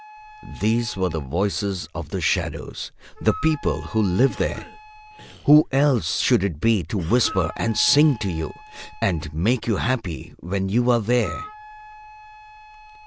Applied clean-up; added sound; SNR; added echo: none; Wind instrument, woodwind instrument + Cough; 19 dB; none.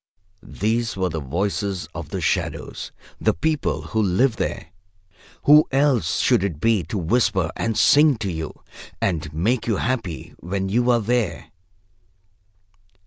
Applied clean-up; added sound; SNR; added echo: none; none; none; none.